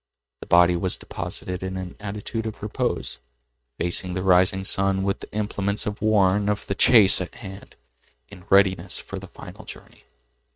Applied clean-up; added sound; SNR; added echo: neural mask model RNNoise.